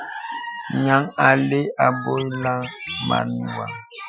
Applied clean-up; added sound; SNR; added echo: classical method Wiener filter.